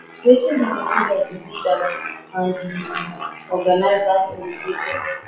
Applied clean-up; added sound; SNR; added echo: classical method WPE with log-MMSE.